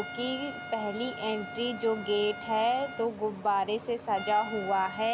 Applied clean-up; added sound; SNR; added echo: none; Trumpet; 12 dB; none.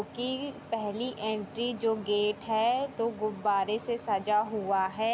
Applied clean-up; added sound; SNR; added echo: none; none; none; none.